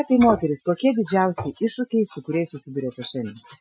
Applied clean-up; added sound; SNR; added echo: classical method Wiener filter.